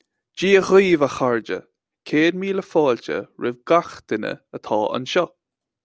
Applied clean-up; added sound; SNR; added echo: none; none; none; none.